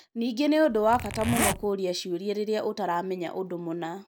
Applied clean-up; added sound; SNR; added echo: none; Zipper (clothing); 3 dB; none.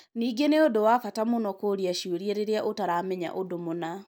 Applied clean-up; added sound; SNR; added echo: none; none; none; none.